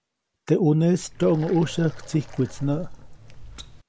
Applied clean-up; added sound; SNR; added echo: none; Water; 15 dB; none.